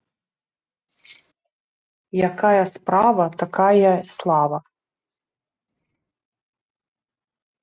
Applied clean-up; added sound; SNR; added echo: neural mask model RNNoise.